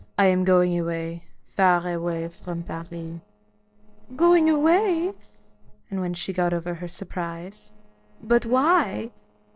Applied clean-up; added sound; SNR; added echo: neural separator model SepFormer DNS4.